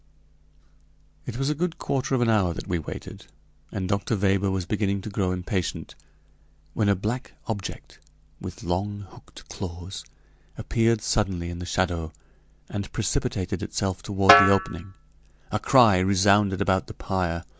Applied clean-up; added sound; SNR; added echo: none; Snare drum; -2 dB; none.